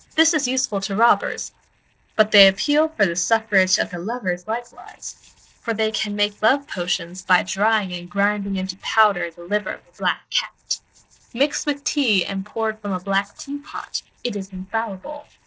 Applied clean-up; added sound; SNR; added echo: neural separator model SepFormer DNS4.